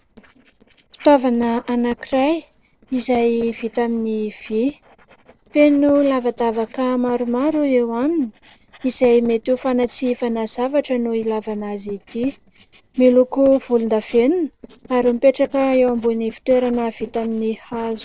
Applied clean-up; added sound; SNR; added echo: neural separator model SepFormer DNS4.